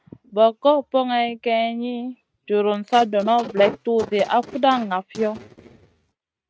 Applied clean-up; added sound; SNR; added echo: neural mask model RNNoise.